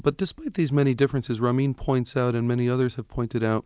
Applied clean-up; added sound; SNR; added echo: none; none; none; none.